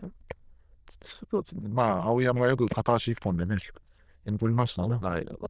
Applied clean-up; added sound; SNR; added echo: neural diffusion model UNIVERSE++.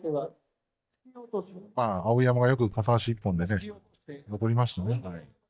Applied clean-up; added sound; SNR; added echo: neural mask model DeepFilterNet 3.